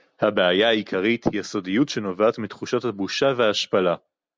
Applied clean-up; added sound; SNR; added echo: none; none; none; none.